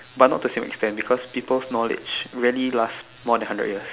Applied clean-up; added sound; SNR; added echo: none; none; none; none.